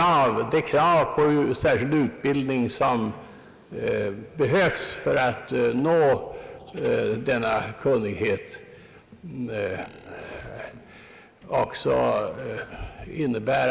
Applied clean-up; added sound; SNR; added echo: neural mask model Resemble Enhance denoiser.